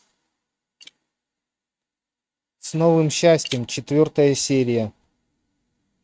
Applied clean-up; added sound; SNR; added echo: neural mask model RNNoise.